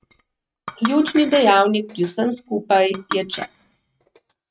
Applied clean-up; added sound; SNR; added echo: neural mask model RNNoise.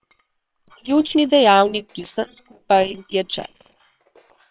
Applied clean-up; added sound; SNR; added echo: neural separator model SepFormer WHAM!.